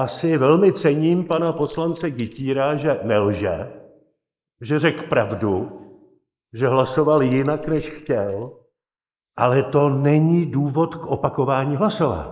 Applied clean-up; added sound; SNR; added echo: neural mask model Resemble Enhance denoiser.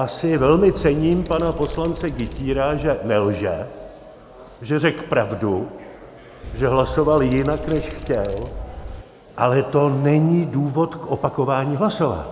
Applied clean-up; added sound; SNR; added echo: none; Wind; 12 dB; none.